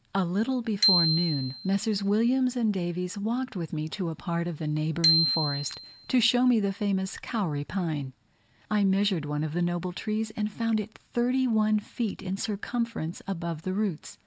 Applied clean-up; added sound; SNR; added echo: none; Bicycle bell; 4 dB; none.